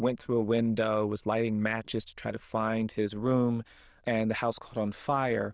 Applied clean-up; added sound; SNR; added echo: neural diffusion model UNIVERSE++.